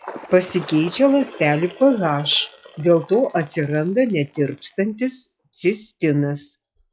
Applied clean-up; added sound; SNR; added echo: classical method log-MMSE.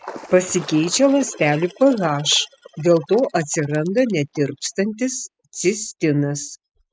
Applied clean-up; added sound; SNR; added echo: classical method spectral subtraction.